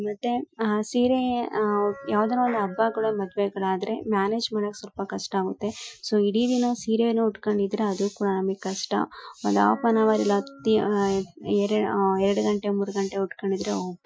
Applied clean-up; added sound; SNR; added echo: classical method Wiener filter.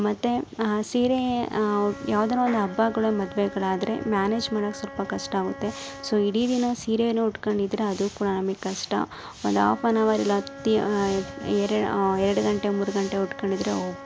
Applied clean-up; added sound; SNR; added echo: none; Wind instrument, woodwind instrument; 17 dB; none.